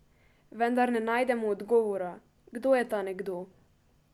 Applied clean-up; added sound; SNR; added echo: none; none; none; none.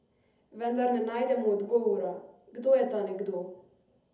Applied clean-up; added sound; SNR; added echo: none; none; none; reverberation time 0.7 s.